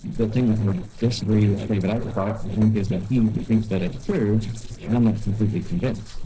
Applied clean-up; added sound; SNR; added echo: neural separator model SepFormer DNS4.